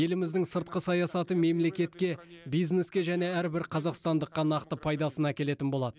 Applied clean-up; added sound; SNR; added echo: none; none; none; none.